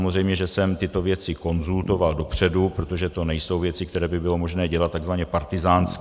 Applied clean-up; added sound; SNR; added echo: none; Bass guitar; 19 dB; none.